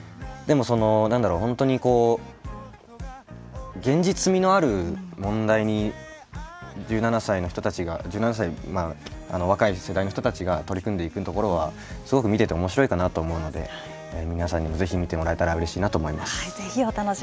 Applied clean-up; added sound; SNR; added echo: none; none; none; none.